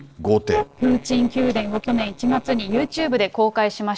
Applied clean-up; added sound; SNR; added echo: neural separator model SepFormer DNS4.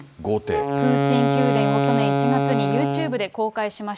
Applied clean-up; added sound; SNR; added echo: none; Wind instrument, woodwind instrument; -3 dB; none.